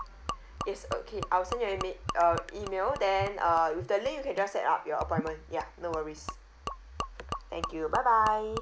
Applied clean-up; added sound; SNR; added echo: none; Gurgling / Liquid; 10 dB; none.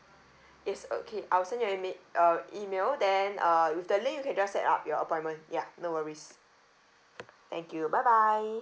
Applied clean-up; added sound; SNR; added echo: none; none; none; none.